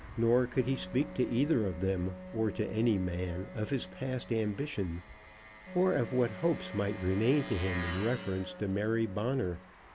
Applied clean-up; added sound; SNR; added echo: none; Engine + Wind instrument, woodwind instrument; 13 dB; none.